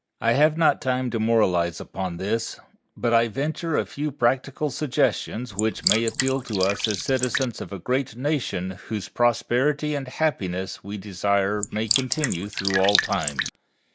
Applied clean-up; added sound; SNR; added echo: neural mask model Resemble Enhance denoiser.